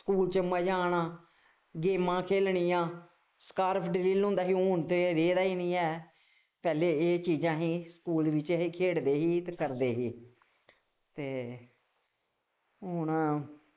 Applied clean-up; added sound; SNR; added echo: neural mask model Resemble Enhance denoiser.